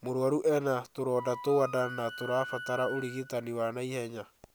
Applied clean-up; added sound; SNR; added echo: none; Wind instrument, woodwind instrument; 11 dB; none.